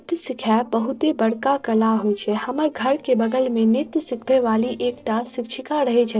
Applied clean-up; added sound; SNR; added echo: neural separator model SepFormer DNS4.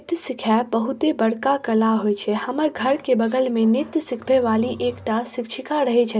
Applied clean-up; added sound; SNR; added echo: none; none; none; none.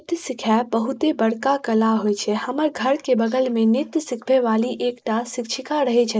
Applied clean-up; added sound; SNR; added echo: neural mask model Resemble Enhance denoiser.